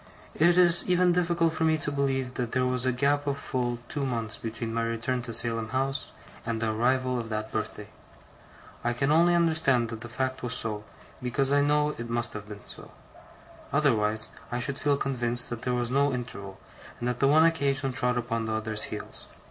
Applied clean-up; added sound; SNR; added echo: none; none; none; none.